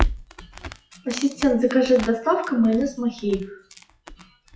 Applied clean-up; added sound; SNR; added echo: classical method WPE with log-MMSE.